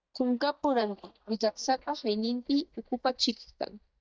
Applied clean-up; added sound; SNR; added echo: neural mask model DeepFilterNet 3.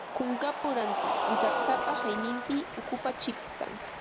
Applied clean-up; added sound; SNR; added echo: none; Cheering + Wind instrument, woodwind instrument; -1 dB; none.